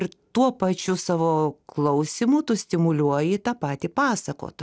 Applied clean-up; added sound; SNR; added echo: none; none; none; none.